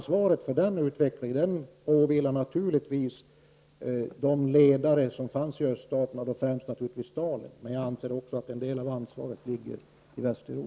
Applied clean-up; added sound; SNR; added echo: none; none; none; none.